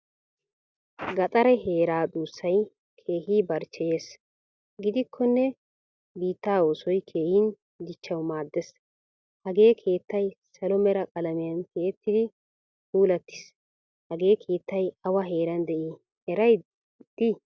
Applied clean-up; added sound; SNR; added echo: none; none; none; none.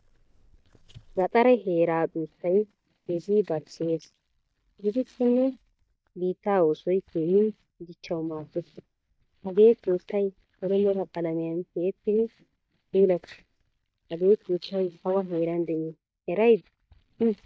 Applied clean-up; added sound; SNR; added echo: neural mask model DeepFilterNet 3.